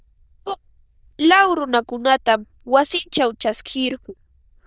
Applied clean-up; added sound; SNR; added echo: neural diffusion model UNIVERSE++.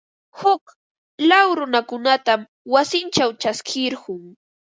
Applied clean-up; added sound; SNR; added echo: none; none; none; none.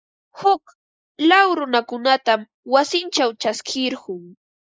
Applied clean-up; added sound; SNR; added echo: neural mask model Resemble Enhance denoiser.